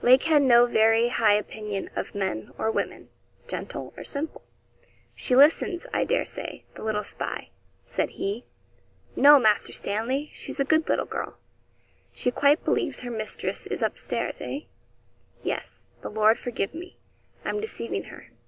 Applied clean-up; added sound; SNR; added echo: none; none; none; none.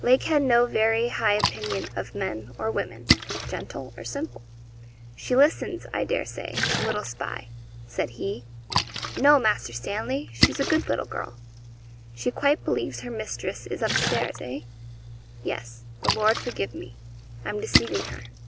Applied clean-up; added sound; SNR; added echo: none; Splash, splatter; 4 dB; none.